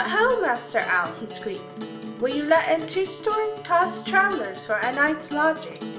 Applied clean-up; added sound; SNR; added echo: none; Acoustic guitar; 12 dB; reverberation time 0.7 s.